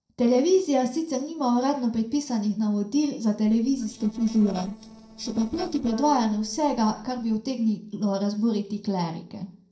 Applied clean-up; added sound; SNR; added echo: neural separator model SepFormer DNS4.